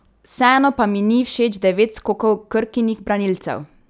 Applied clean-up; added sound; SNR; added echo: none; none; none; none.